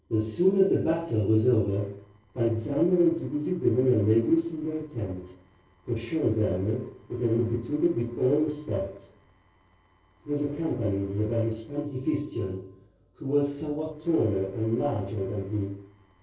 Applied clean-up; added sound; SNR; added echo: neural separator model SepFormer DNS4.